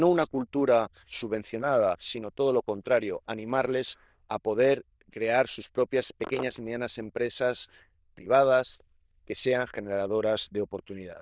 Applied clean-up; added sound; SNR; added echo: neural diffusion model UNIVERSE++.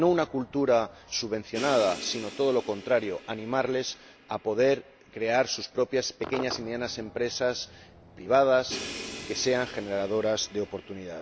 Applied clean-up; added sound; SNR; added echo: none; Crash cymbal + Crowd / Cheering / Fireworks; 15 dB; none.